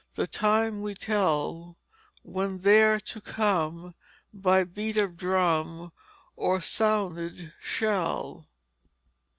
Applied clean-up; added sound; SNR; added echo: none; none; none; none.